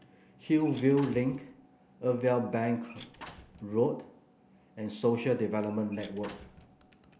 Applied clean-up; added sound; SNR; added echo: none; Squeak / Slam / Wood; 20 dB; none.